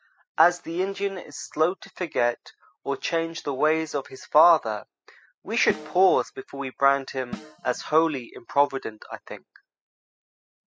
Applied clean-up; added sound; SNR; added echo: classical method spectral subtraction.